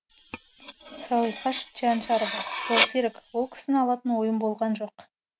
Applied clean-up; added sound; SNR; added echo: none; Cutlery, silverware; -1 dB; none.